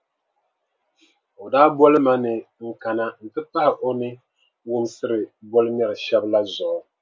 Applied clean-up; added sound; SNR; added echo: none; none; none; none.